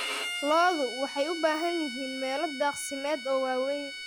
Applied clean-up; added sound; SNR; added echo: none; Bowed string instrument; 8 dB; none.